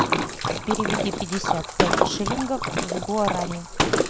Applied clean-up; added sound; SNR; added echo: none; Splash, splatter + Gunshot, gunfire; -4 dB; none.